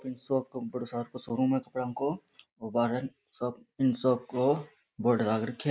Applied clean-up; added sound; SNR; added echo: none; none; none; none.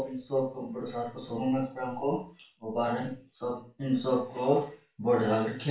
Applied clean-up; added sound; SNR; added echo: none; none; none; reverberation time 0.3 s.